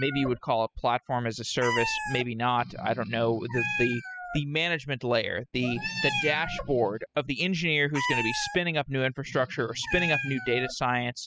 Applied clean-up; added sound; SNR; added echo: classical method spectral subtraction.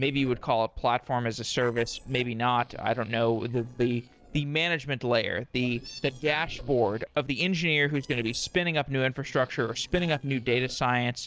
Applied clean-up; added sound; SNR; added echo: neural separator model SepFormer DNS4.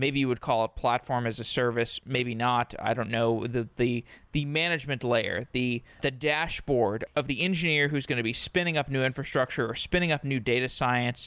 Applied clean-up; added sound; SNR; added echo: none; none; none; none.